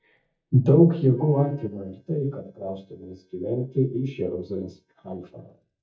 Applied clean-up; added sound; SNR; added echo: neural mask model DeepFilterNet 3.